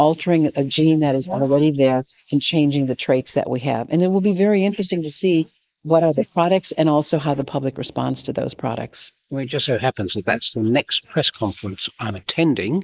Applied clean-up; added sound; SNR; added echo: neural mask model Resemble Enhance denoiser.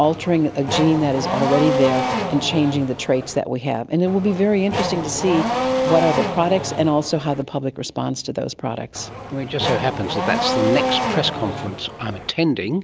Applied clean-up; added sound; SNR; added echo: none; Race car, auto racing / Accelerating, revving, vroom; 3 dB; none.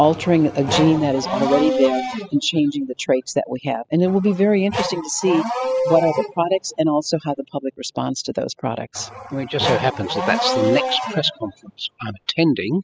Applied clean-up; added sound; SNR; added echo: classical method spectral subtraction.